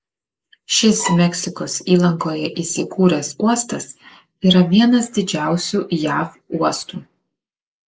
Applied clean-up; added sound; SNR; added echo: neural mask model Resemble Enhance denoiser.